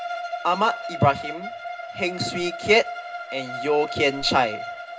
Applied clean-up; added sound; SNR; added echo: none; Bowed string instrument; 8 dB; reverberation time 0.2 s.